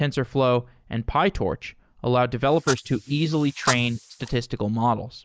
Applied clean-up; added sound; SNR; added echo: neural mask model Resemble Enhance denoiser.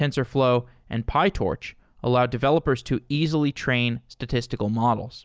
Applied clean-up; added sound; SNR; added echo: none; none; none; none.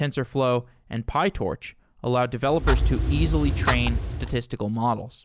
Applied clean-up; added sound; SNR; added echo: none; Clock; -2 dB; none.